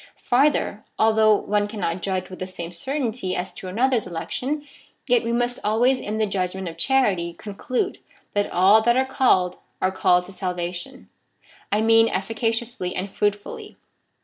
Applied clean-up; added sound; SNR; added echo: none; none; none; none.